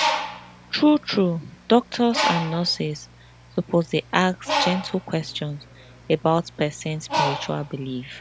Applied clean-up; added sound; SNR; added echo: none; Bird; 6 dB; none.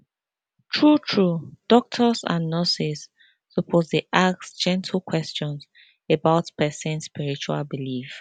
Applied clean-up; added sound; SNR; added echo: none; none; none; none.